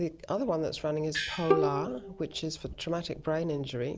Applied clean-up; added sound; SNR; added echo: none; Gong + Bowed string instrument; 2 dB; none.